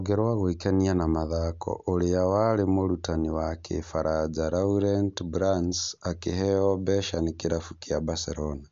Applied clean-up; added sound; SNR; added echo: none; none; none; none.